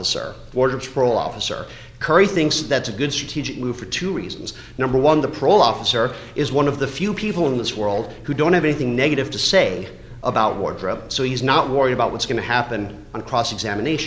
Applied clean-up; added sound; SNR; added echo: none; none; none; none.